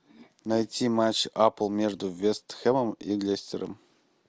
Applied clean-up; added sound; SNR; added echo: none; none; none; none.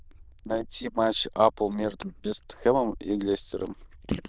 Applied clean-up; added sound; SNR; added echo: neural diffusion model UNIVERSE++.